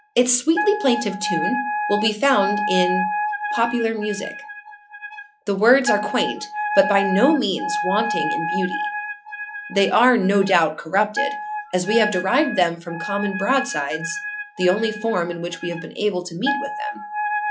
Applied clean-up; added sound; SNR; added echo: classical method log-MMSE.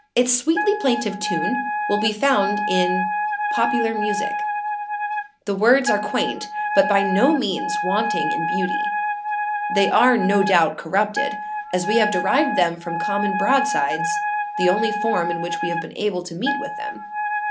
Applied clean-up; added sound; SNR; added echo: none; Wind instrument, woodwind instrument; 2 dB; none.